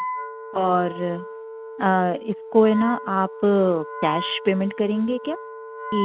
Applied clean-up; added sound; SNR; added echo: none; Wind instrument, woodwind instrument; 10 dB; none.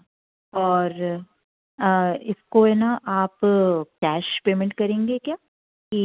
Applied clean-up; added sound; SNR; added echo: none; none; none; none.